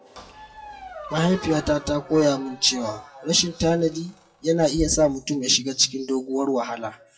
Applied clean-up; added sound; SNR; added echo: classical method WPE with log-MMSE.